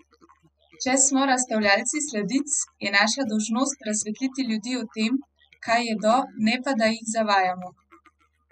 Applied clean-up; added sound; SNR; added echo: classical method spectral subtraction.